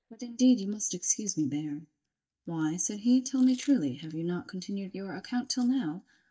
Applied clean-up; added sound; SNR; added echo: neural mask model DeepFilterNet 3.